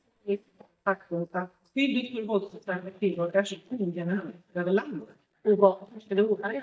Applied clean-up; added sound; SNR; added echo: neural mask model DeepFilterNet 3.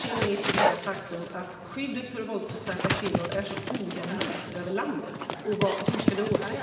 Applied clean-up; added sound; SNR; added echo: none; Dog; -1 dB; reverberation time 1.6 s.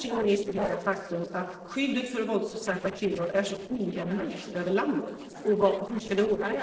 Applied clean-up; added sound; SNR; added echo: neural separator model SepFormer DNS4.